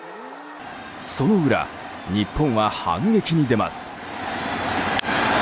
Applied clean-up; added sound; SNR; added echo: none; none; none; none.